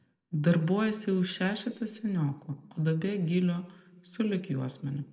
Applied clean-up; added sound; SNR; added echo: none; none; none; reverberation time 0.8 s.